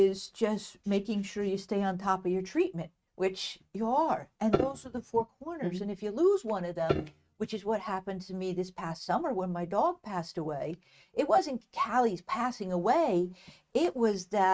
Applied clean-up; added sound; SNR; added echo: neural mask model RNNoise.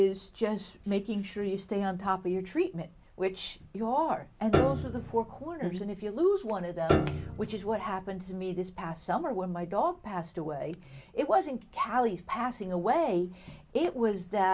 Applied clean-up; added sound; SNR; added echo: none; Piano; 3 dB; none.